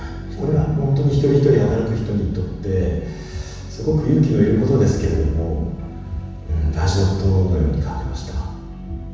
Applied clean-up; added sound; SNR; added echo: none; none; none; reverberation time 1.1 s.